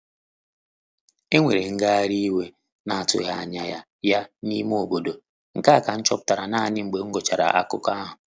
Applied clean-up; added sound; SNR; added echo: none; none; none; none.